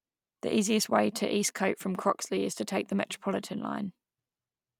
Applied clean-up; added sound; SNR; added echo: none; none; none; none.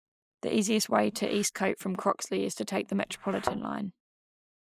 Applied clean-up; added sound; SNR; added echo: neural mask model Resemble Enhance denoiser.